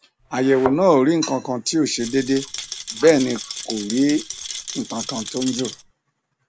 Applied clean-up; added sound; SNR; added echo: none; Rattle + Thump, thud; 11 dB; none.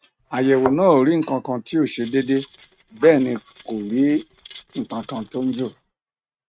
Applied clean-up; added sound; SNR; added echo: neural mask model RNNoise.